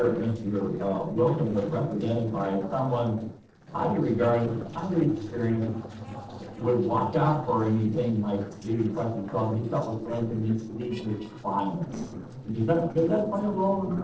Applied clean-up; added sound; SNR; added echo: neural separator model SepFormer DNS4.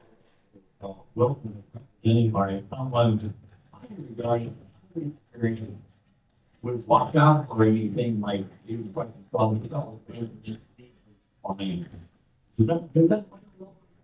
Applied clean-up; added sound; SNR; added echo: neural mask model DeepFilterNet 3.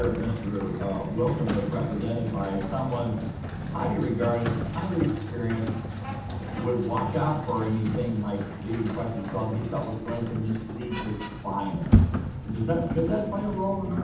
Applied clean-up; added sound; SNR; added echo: none; Sliding door; 2 dB; reverberation time 0.8 s.